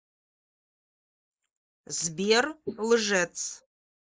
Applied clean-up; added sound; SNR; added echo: neural mask model Resemble Enhance denoiser.